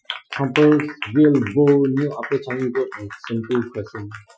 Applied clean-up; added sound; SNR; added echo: classical method Wiener filter.